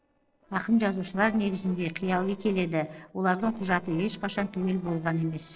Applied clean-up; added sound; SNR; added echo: neural separator model SepFormer DNS4.